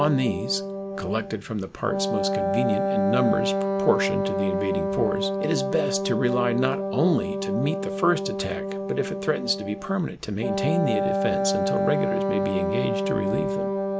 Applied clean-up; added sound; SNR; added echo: none; Wind instrument, woodwind instrument; 0 dB; none.